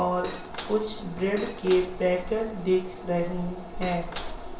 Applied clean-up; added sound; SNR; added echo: none; Cutlery, silverware / Dishes, pots, and pans; 11 dB; reverberation time 0.6 s.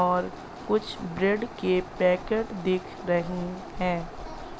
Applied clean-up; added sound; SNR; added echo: none; none; none; none.